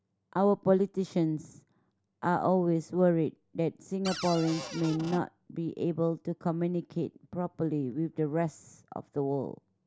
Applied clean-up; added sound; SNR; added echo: none; Cupboard open or close; 10 dB; none.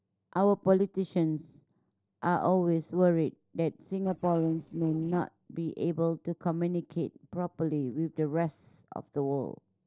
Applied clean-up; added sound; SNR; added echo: neural separator model SepFormer DNS4.